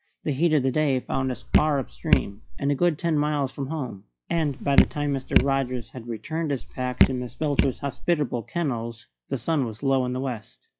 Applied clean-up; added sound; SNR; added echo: classical method log-MMSE.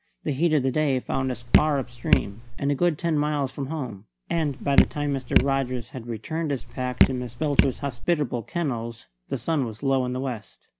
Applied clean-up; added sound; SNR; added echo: none; Drip; -1 dB; none.